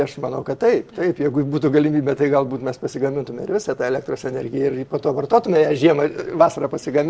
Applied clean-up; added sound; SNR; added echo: neural separator model SepFormer DNS4.